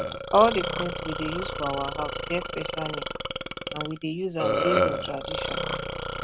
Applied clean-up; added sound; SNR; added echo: none; Burping, eructation; 1 dB; none.